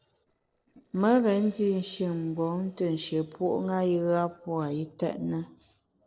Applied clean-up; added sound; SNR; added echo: neural separator model SepFormer DNS4.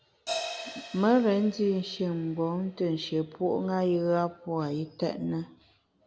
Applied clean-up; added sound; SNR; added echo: none; Crash cymbal; 15 dB; none.